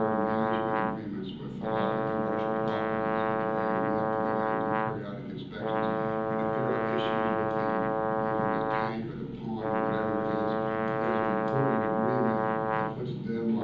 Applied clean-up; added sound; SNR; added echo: none; Brass instrument; -4 dB; reverberation time 1.3 s.